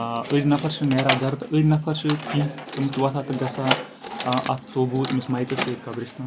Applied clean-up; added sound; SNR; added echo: none; Keys jangling; 6 dB; none.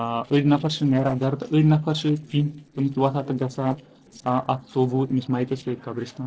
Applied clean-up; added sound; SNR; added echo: neural separator model SepFormer DNS4.